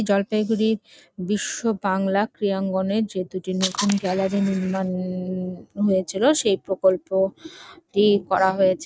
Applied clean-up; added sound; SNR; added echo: neural mask model RNNoise.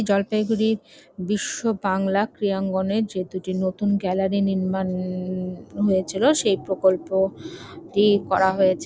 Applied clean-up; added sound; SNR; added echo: none; none; none; none.